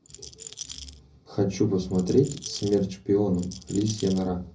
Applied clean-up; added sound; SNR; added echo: none; Rattle; 16 dB; reverberation time 0.4 s.